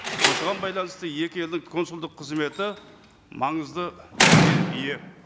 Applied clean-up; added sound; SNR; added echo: none; Slam; -4 dB; none.